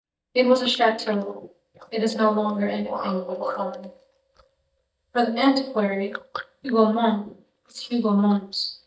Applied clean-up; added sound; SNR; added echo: neural mask model DeepFilterNet 3.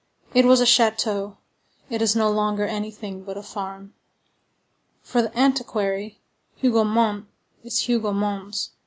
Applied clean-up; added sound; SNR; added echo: none; none; none; none.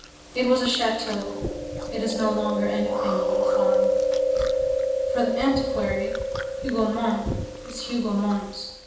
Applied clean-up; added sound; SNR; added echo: none; Chewing, mastication; -1 dB; reverberation time 0.9 s.